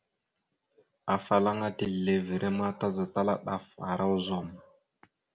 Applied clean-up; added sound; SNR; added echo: none; none; none; none.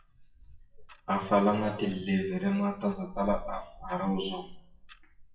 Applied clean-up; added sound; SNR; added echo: classical method WPE with log-MMSE.